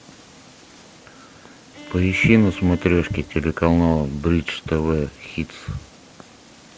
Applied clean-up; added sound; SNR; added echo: none; Bowed string instrument; 18 dB; none.